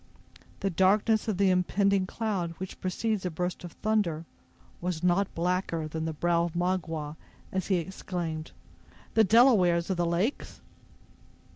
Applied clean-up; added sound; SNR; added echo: none; none; none; none.